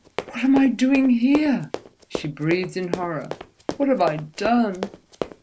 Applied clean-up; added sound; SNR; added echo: none; Run; 11 dB; none.